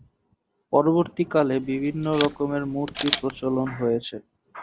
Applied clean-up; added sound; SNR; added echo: none; Camera; 9 dB; none.